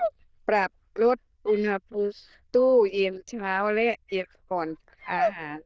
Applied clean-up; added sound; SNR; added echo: neural diffusion model UNIVERSE++.